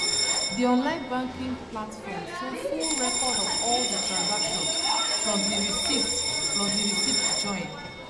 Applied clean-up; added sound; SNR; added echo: none; Bell; -4 dB; none.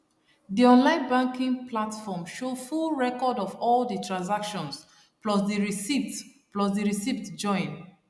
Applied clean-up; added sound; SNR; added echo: none; none; none; none.